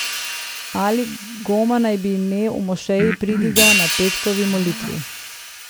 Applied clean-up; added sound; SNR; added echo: none; Breathing + Hi-hat; 3 dB; none.